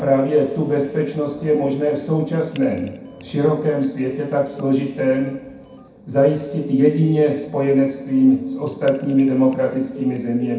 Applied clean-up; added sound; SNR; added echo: none; Telephone; 18 dB; reverberation time 0.6 s.